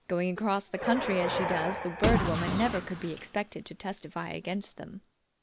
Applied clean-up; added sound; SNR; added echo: none; Car; 1 dB; none.